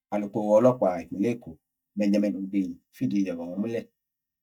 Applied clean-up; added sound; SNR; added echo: neural mask model DeepFilterNet 3.